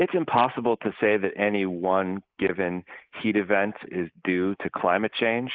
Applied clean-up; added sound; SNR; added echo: neural mask model Resemble Enhance denoiser.